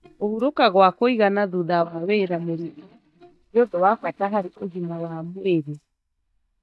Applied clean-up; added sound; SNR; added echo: neural mask model DeepFilterNet 3.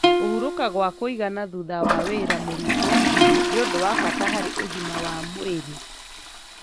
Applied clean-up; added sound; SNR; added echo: none; Plucked string instrument + Toilet flush; -4 dB; none.